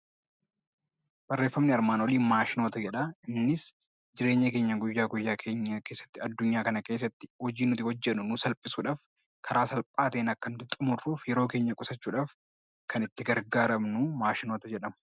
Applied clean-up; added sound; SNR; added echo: none; none; none; none.